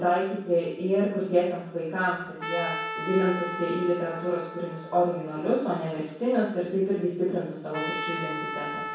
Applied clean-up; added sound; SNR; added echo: none; Trumpet; 10 dB; reverberation time 0.7 s.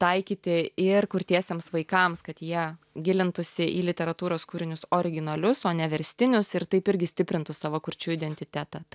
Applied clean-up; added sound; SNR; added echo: none; none; none; none.